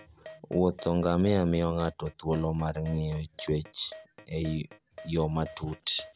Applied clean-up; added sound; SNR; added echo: none; Keyboard (musical); 20 dB; none.